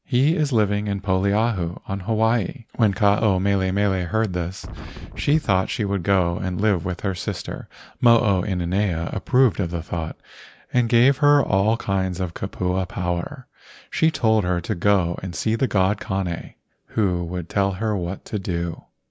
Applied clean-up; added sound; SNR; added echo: none; Wind; 12 dB; none.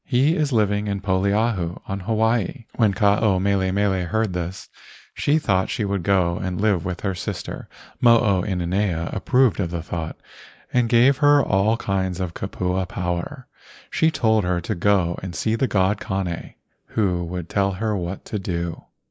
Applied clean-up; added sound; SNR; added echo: neural mask model Resemble Enhance denoiser.